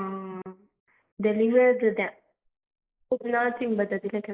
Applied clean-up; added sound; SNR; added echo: neural mask model Resemble Enhance denoiser.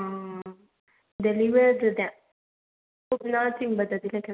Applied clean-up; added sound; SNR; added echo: none; none; none; none.